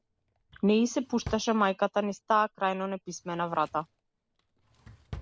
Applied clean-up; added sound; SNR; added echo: none; Drawer open or close; 19 dB; none.